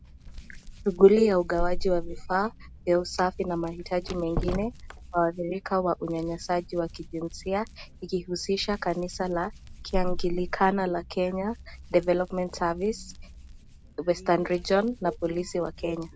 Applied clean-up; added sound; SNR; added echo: none; Hands + Door; 9 dB; none.